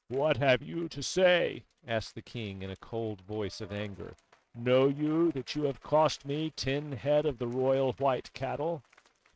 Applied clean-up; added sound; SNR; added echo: neural mask model RNNoise.